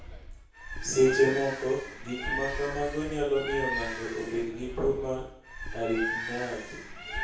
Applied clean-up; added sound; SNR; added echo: none; Bird; 6 dB; reverberation time 0.6 s.